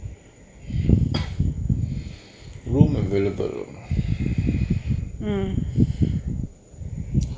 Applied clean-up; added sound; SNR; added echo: none; none; none; none.